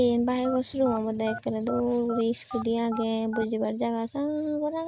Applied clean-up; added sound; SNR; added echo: neural mask model RNNoise.